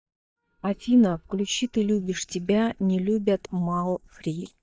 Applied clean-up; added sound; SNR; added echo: neural mask model DeepFilterNet 3.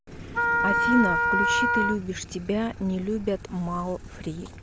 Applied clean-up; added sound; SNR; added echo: none; Wind instrument, woodwind instrument; -4 dB; none.